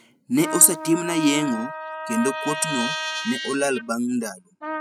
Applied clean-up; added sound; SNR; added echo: classical method spectral subtraction.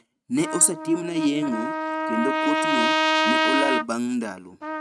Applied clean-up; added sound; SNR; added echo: neural mask model RNNoise.